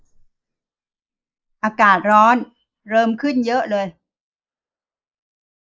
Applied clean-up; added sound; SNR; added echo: neural mask model Resemble Enhance denoiser.